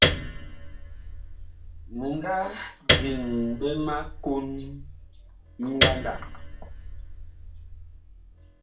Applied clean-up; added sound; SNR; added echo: none; Piano; -3 dB; reverberation time 0.3 s.